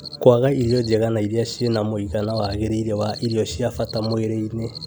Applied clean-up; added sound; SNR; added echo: none; Cricket; 19 dB; none.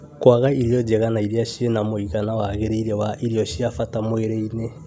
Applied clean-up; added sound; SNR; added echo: none; none; none; none.